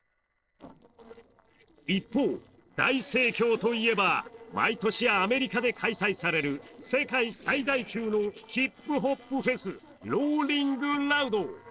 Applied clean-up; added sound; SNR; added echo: neural separator model SepFormer DNS4.